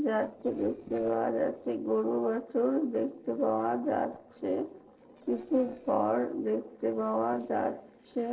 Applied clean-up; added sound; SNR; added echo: neural separator model SepFormer DNS4.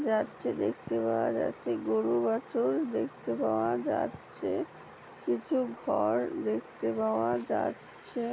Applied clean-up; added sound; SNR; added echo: none; none; none; none.